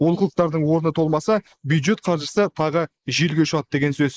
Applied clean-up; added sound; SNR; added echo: neural mask model Resemble Enhance denoiser.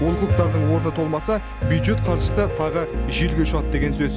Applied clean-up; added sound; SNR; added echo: none; Piano; -1 dB; none.